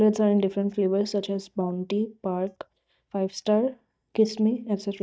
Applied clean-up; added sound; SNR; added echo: neural mask model DeepFilterNet 3.